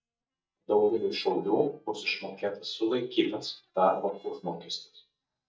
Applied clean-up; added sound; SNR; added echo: neural mask model DeepFilterNet 3.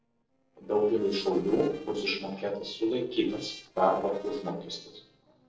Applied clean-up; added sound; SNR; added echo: neural separator model SepFormer DNS4.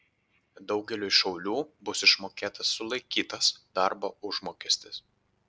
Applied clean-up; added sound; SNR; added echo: none; none; none; none.